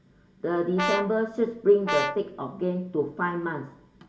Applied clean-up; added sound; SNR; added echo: none; Brass instrument; 5 dB; reverberation time 0.5 s.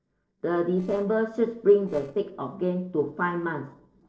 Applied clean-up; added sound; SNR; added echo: neural separator model SepFormer DNS4.